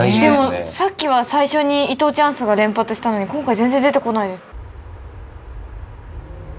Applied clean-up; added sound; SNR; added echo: none; none; none; none.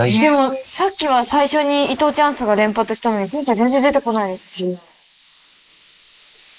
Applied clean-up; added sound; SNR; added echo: neural mask model Resemble Enhance denoiser.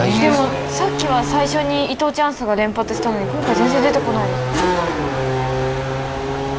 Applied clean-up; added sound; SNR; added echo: none; Race car, auto racing / Accelerating, revving, vroom; 1 dB; none.